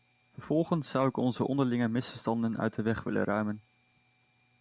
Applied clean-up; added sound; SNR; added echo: none; none; none; none.